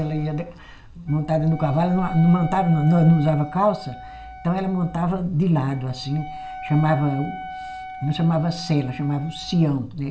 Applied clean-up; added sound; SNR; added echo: none; Wind instrument, woodwind instrument; 15 dB; reverberation time 0.4 s.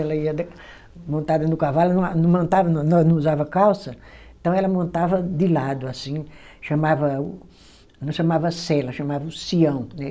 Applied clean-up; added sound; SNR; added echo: none; none; none; none.